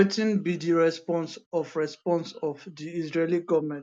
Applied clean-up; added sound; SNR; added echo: none; none; none; none.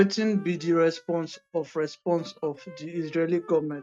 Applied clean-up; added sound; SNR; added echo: neural mask model RNNoise.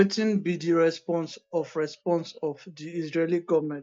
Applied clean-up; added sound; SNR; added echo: neural mask model DeepFilterNet 3.